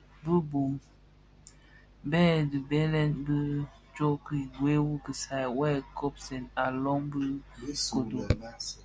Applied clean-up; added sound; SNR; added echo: none; none; none; none.